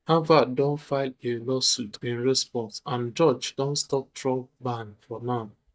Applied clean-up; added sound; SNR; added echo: neural mask model DeepFilterNet 3.